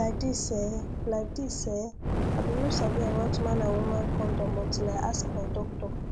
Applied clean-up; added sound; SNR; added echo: none; Fire; -3 dB; none.